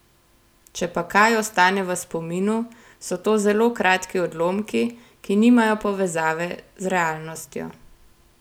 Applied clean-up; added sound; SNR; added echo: none; none; none; none.